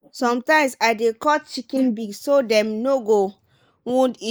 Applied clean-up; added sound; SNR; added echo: neural mask model Resemble Enhance denoiser.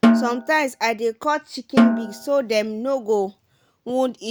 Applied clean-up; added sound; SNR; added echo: none; Snare drum; -1 dB; none.